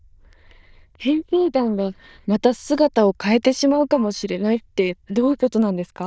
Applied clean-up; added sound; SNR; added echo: neural diffusion model UNIVERSE++.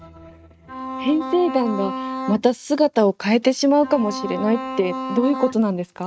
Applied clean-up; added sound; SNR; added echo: neural mask model RNNoise.